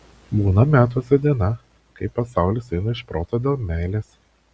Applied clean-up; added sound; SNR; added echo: none; none; none; none.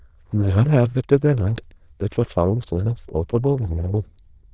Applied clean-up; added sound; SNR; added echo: neural diffusion model UNIVERSE++.